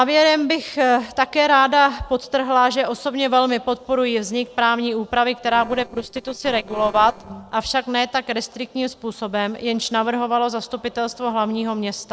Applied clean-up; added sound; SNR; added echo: neural separator model SepFormer DNS4.